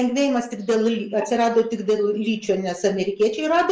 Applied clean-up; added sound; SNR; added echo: neural mask model Resemble Enhance denoiser.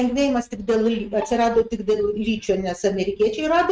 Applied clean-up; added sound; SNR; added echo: neural mask model RNNoise.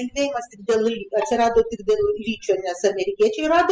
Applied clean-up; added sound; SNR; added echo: classical method spectral subtraction.